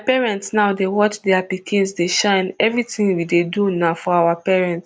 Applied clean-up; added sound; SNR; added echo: none; none; none; none.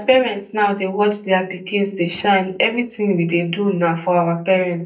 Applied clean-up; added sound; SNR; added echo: neural mask model DeepFilterNet 3.